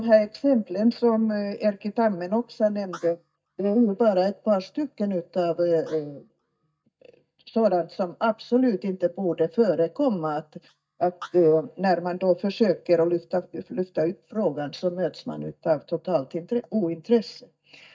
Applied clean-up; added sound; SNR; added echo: neural mask model DeepFilterNet 3.